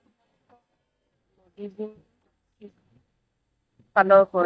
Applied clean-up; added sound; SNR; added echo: neural mask model DeepFilterNet 3.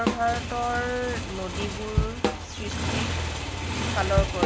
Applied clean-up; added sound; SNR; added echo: none; Motorcycle + Drum / Drum kit; -3 dB; none.